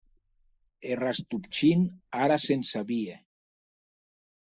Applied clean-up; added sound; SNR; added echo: neural mask model Resemble Enhance denoiser.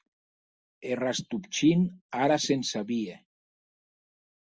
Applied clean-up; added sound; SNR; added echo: none; none; none; none.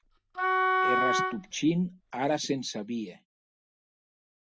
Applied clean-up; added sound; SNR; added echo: none; Wind instrument, woodwind instrument; -5 dB; none.